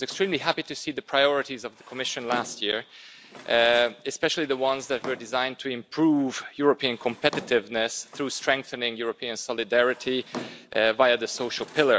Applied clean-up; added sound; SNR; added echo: none; Drawer open or close; 19 dB; none.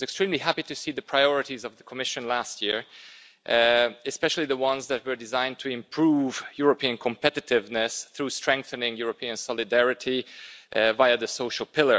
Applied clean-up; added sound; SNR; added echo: none; none; none; none.